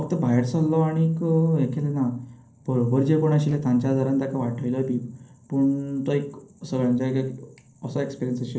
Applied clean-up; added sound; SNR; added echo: neural separator model SepFormer DNS4.